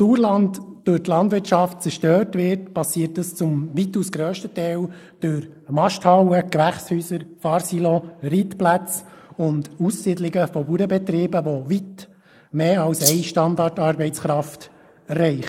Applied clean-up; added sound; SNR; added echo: neural mask model Resemble Enhance denoiser.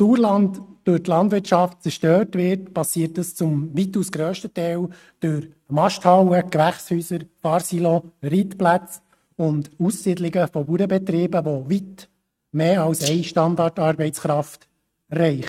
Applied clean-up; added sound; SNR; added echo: neural mask model RNNoise.